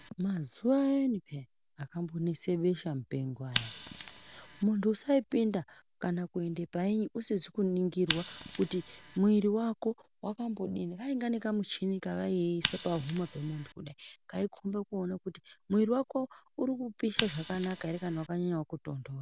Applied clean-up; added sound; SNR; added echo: none; Scissors; 6 dB; none.